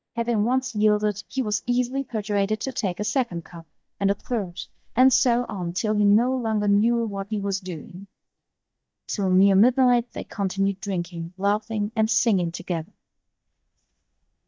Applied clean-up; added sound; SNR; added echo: neural mask model DeepFilterNet 3.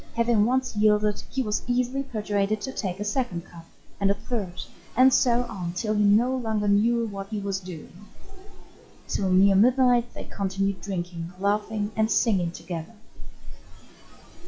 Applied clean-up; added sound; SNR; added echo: classical method log-MMSE.